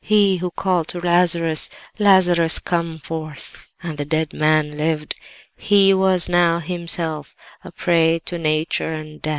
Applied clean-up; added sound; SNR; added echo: none; none; none; none.